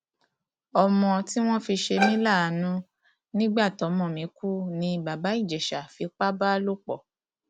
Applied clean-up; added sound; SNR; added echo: none; Bowed string instrument; 4 dB; none.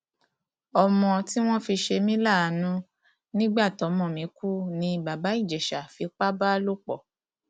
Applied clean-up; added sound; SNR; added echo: none; none; none; none.